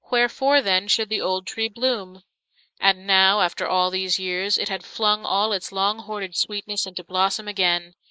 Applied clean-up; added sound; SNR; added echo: neural mask model Resemble Enhance denoiser.